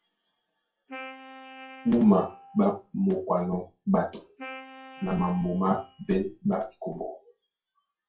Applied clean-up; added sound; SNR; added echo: classical method WPE with log-MMSE.